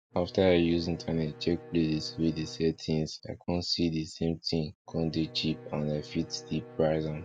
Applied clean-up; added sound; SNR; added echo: none; Bowed string instrument; 19 dB; none.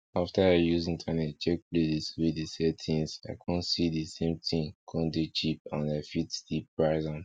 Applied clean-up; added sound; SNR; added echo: none; none; none; none.